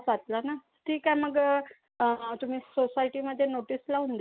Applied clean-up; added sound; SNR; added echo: none; none; none; none.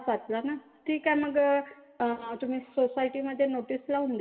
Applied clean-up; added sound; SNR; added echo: none; none; none; reverberation time 2.1 s.